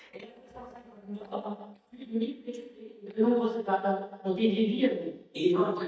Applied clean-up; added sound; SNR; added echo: neural mask model DeepFilterNet 3.